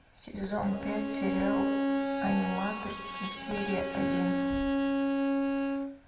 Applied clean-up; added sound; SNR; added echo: none; Bowed string instrument; -3 dB; reverberation time 1.3 s.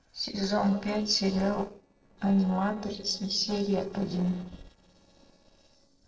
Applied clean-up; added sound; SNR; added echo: neural separator model SepFormer DNS4.